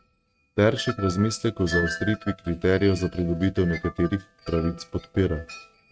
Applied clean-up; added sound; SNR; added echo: neural mask model RNNoise.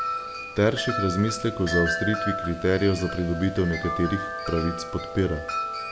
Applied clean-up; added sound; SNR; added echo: none; Wind chime; 5 dB; none.